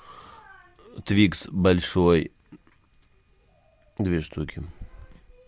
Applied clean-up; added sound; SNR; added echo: none; none; none; none.